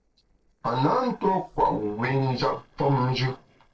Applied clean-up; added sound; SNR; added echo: neural separator model SepFormer DNS4.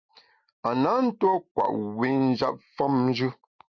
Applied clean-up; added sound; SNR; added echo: none; none; none; none.